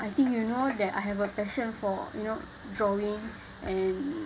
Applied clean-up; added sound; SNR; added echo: none; none; none; none.